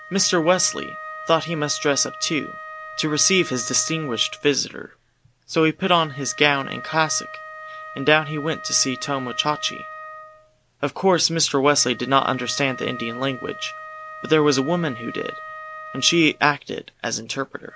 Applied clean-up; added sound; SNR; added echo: none; Wind instrument, woodwind instrument; 14 dB; none.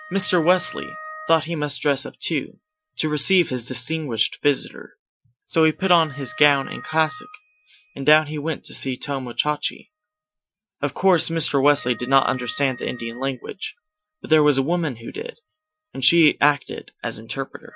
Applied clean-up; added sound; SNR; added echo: classical method Wiener filter.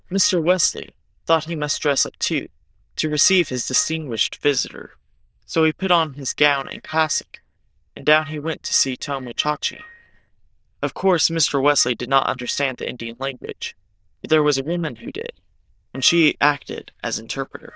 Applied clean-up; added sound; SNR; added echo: neural diffusion model UNIVERSE++.